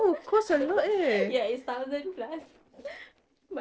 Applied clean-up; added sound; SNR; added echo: neural separator model SepFormer DNS4.